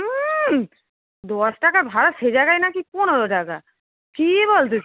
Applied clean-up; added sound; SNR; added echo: none; none; none; none.